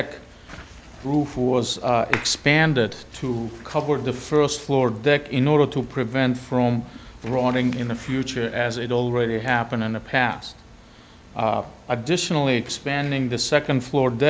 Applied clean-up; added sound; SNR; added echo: none; Clapping; 10 dB; none.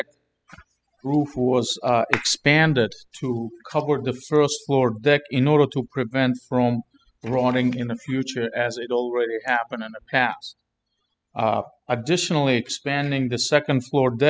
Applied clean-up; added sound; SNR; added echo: classical method spectral subtraction.